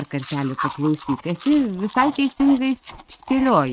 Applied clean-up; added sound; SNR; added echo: neural mask model RNNoise.